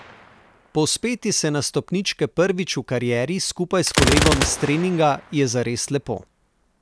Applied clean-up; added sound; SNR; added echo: none; Gunshot, gunfire; 5 dB; none.